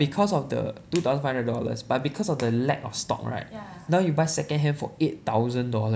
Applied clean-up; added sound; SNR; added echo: none; none; none; none.